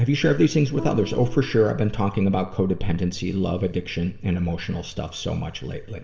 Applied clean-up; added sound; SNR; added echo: none; Guitar; 14 dB; reverberation time 1.5 s.